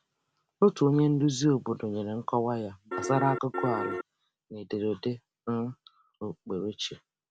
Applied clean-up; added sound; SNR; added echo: none; Piano; 3 dB; none.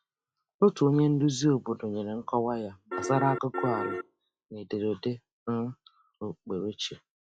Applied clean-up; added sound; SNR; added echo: classical method log-MMSE.